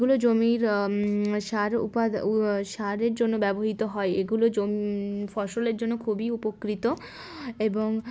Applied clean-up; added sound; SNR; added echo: none; none; none; none.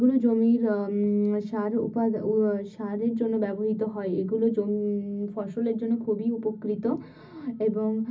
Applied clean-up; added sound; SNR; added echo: none; none; none; reverberation time 0.4 s.